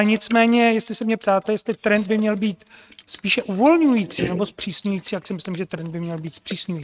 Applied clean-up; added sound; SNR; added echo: neural mask model RNNoise.